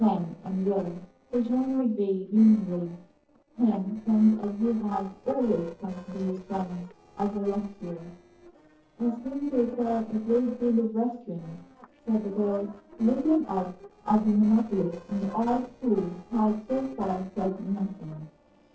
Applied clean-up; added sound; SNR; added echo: neural separator model SepFormer DNS4.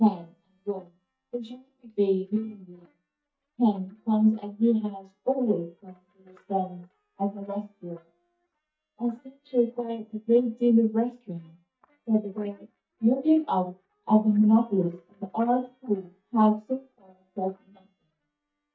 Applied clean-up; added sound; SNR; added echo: neural mask model DeepFilterNet 3.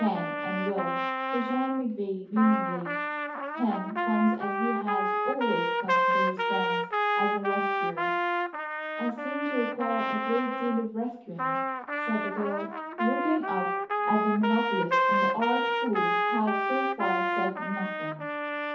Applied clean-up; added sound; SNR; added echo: none; Trumpet; -2 dB; reverberation time 0.5 s.